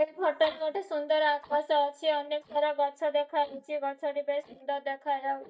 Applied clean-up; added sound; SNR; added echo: neural mask model DeepFilterNet 3.